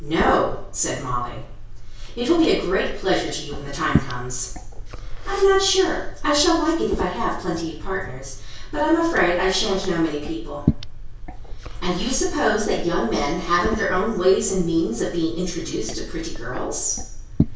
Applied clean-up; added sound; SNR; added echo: none; Liquid; 5 dB; reverberation time 0.6 s.